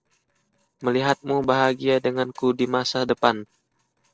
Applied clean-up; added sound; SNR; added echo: neural separator model SepFormer DNS4.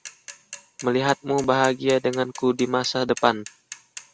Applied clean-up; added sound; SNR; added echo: none; Mechanisms / Bicycle; 18 dB; none.